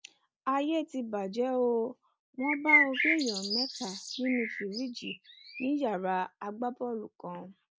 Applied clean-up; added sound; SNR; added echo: none; Bird; -1 dB; none.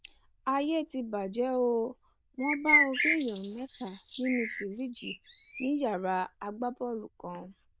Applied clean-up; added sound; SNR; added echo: neural diffusion model UNIVERSE++.